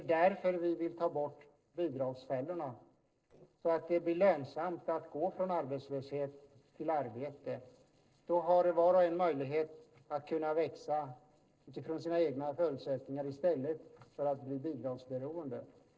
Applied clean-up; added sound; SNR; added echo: neural separator model SepFormer DNS4.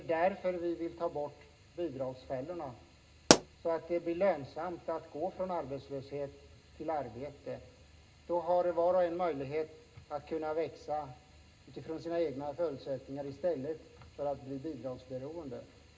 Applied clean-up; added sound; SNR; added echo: none; Explosion; -4 dB; reverberation time 0.2 s.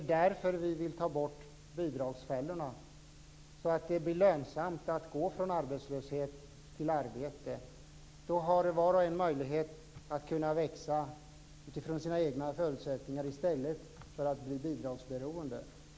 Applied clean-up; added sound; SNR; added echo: none; none; none; none.